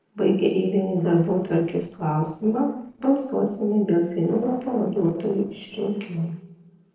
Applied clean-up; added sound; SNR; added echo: neural separator model SepFormer DNS4.